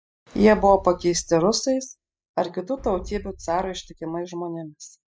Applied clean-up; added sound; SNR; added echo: classical method spectral subtraction.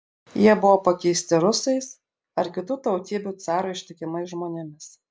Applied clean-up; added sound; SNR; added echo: none; none; none; none.